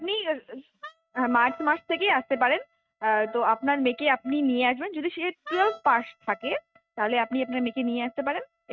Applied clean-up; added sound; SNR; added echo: neural mask model RNNoise.